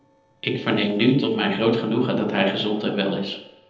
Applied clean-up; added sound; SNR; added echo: neural separator model SepFormer DNS4.